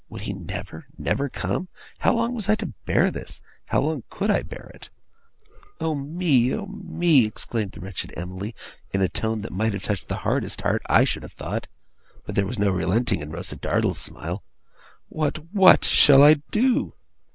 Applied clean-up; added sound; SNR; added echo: none; none; none; none.